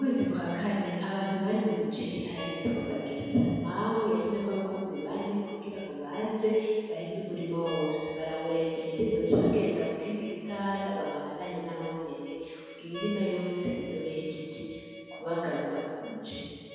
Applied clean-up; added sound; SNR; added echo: none; Harmonica; 16 dB; reverberation time 1.9 s.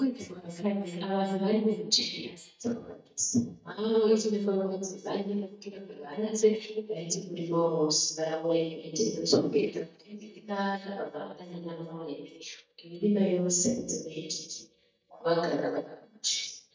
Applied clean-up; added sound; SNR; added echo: neural mask model DeepFilterNet 3.